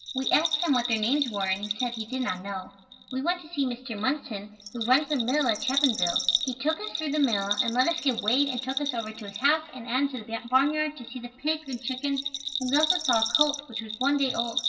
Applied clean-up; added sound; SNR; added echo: none; Bell; 4 dB; reverberation time 1.3 s.